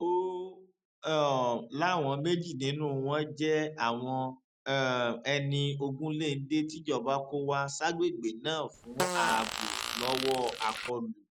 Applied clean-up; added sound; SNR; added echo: none; Fart; 3 dB; none.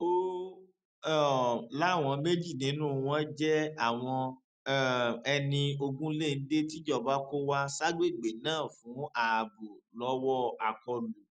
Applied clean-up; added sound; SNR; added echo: none; none; none; none.